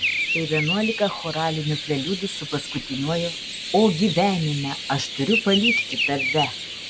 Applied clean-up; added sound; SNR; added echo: none; Chirp, tweet + Bird vocalization, bird call, bird song; 4 dB; none.